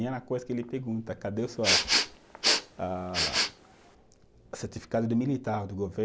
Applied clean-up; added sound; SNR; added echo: none; Respiratory sounds; -4 dB; none.